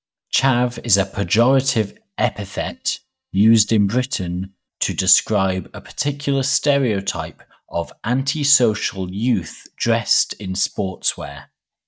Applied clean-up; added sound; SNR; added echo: neural mask model DeepFilterNet 3.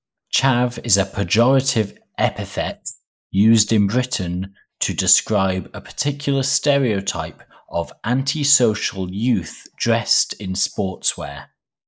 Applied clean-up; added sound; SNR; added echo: neural mask model Resemble Enhance denoiser.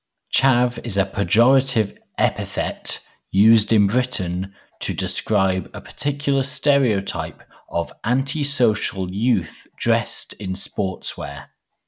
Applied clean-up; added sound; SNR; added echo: none; none; none; none.